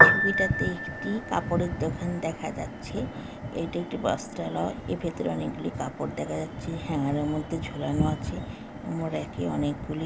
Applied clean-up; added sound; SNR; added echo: none; Piano; 1 dB; none.